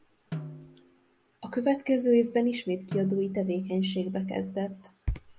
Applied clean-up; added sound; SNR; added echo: none; Snare drum; 15 dB; none.